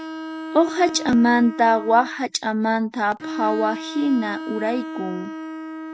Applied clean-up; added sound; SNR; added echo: none; Bowed string instrument; 10 dB; none.